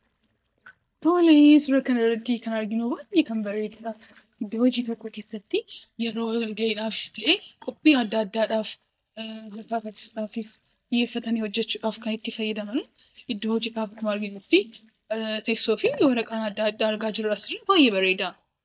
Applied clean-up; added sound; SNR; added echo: neural mask model DeepFilterNet 3.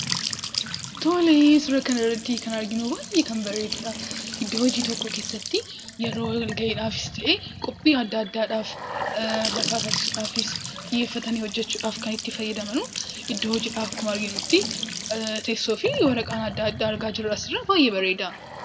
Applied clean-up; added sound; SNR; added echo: none; Trickle, dribble / Bathtub (filling or washing) / Sink (filling or washing) / Gurgling / Splash, splatter; 8 dB; reverberation time 1.5 s.